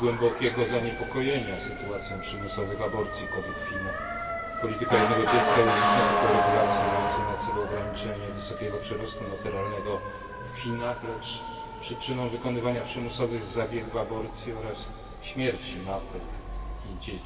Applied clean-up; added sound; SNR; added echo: none; Motor vehicle (road) / Siren; 0 dB; reverberation time 2.4 s.